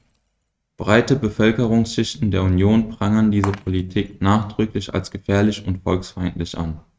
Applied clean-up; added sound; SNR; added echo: neural mask model RNNoise.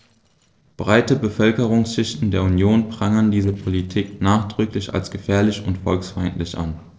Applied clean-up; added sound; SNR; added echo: neural separator model SepFormer DNS4.